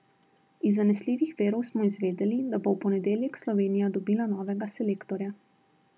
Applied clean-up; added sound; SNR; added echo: none; none; none; none.